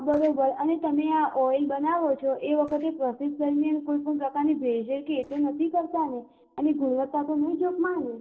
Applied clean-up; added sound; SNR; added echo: neural separator model SepFormer DNS4.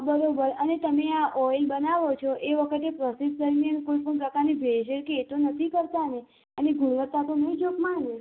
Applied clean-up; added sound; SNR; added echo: none; none; none; none.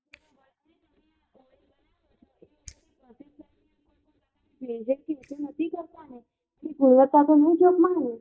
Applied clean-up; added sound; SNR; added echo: neural mask model DeepFilterNet 3.